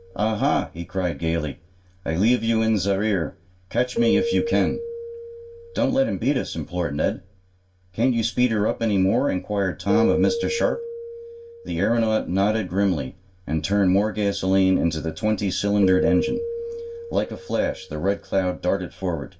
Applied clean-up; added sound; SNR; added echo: none; Keyboard (musical); 9 dB; reverberation time 0.2 s.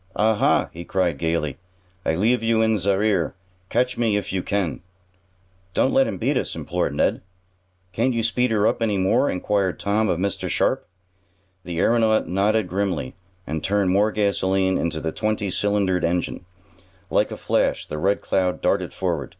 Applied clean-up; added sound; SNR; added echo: none; none; none; none.